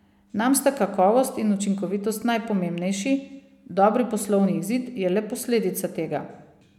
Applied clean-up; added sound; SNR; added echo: none; none; none; none.